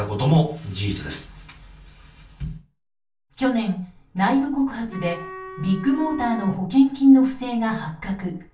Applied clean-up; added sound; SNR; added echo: none; Wind instrument, woodwind instrument; 16 dB; reverberation time 0.3 s.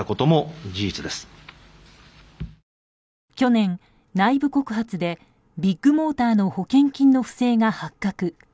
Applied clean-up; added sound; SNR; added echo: none; none; none; none.